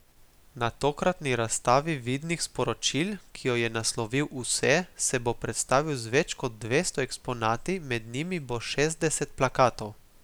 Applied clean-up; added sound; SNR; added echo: none; none; none; none.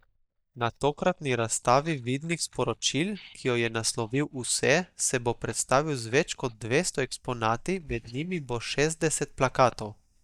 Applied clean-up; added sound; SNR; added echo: neural mask model DeepFilterNet 3.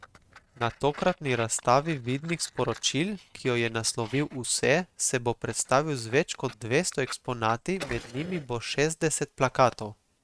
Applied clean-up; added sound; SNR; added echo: neural mask model RNNoise.